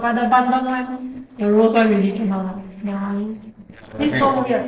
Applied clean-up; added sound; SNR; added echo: neural separator model SepFormer DNS4.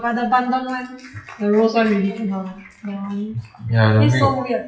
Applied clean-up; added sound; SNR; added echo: classical method WPE with log-MMSE.